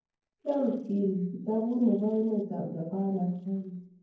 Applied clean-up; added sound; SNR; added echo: neural separator model SepFormer DNS4.